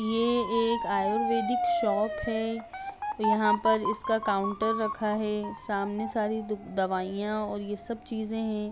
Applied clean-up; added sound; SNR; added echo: none; Motor vehicle (road) / Siren; 4 dB; none.